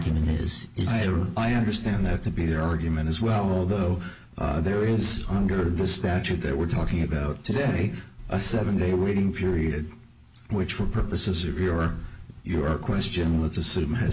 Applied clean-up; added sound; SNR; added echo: none; none; none; none.